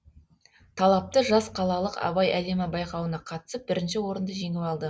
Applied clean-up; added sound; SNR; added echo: none; none; none; none.